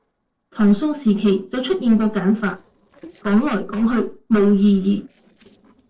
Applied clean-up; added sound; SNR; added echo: neural separator model SepFormer DNS4.